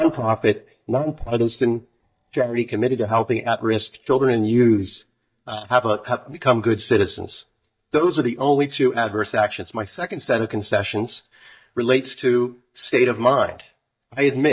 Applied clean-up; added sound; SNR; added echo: neural mask model DeepFilterNet 3.